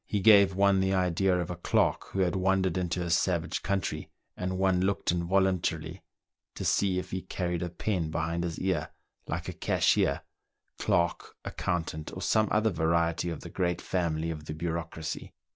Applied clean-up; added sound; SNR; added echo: none; none; none; none.